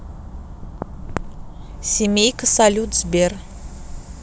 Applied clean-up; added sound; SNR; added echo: none; none; none; none.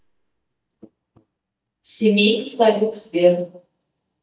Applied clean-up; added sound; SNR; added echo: neural mask model DeepFilterNet 3.